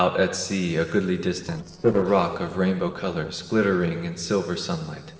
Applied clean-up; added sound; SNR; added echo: neural separator model SepFormer DNS4.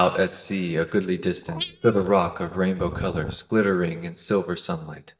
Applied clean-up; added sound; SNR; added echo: neural mask model DeepFilterNet 3.